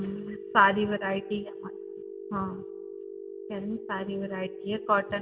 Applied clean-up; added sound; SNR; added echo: none; Telephone; 10 dB; reverberation time 0.7 s.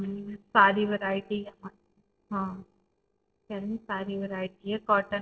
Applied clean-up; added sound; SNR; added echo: neural separator model SepFormer DNS4.